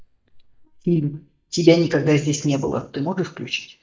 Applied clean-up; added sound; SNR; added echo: neural mask model DeepFilterNet 3.